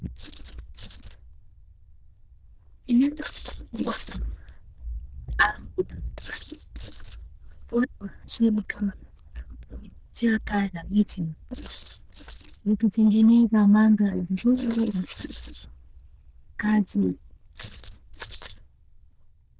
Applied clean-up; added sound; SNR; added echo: neural diffusion model UNIVERSE++.